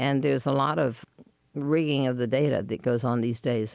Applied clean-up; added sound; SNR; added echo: none; none; none; none.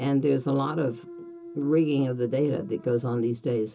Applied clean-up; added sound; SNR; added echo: none; Thump, thud; 19 dB; reverberation time 0.2 s.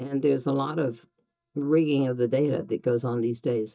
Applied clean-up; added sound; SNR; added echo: neural mask model DeepFilterNet 3.